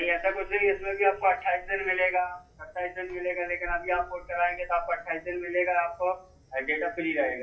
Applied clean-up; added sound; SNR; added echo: classical method WPE with log-MMSE.